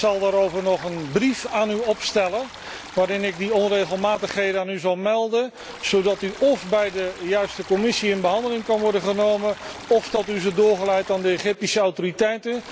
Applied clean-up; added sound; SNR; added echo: none; Stream; 18 dB; none.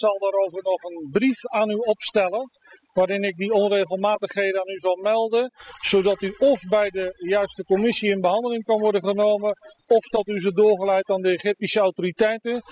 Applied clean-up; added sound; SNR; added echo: classical method spectral subtraction.